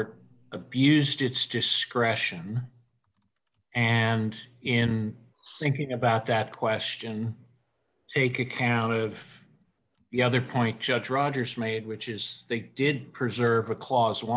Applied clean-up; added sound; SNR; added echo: none; none; none; none.